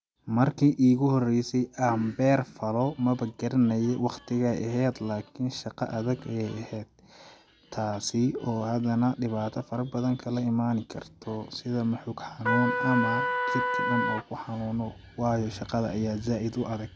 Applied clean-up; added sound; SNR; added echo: none; Trumpet; 0 dB; none.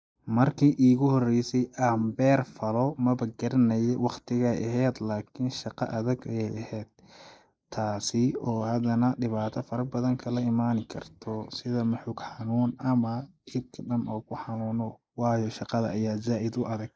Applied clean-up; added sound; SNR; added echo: neural mask model Resemble Enhance denoiser.